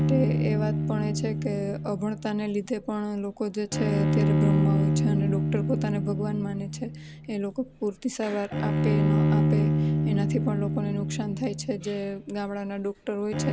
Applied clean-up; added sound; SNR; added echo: none; Bowed string instrument; -4 dB; none.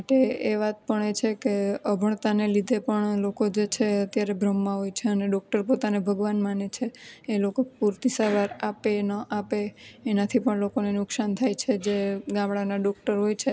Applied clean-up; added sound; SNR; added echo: none; none; none; none.